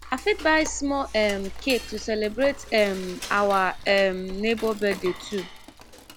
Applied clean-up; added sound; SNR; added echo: none; Cutlery, silverware / Dishes, pots, and pans; 13 dB; none.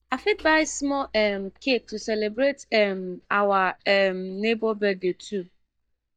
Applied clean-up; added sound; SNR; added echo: neural mask model DeepFilterNet 3.